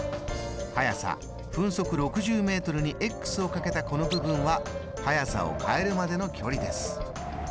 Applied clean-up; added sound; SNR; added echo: none; Wind; 8 dB; none.